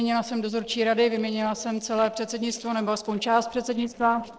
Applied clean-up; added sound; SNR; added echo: neural separator model SepFormer DNS4.